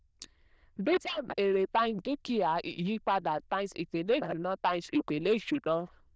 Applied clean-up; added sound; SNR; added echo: neural diffusion model UNIVERSE++.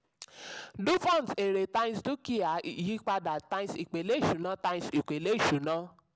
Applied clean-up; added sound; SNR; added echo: none; none; none; none.